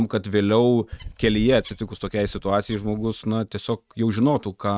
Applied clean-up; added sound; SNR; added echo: neural mask model RNNoise.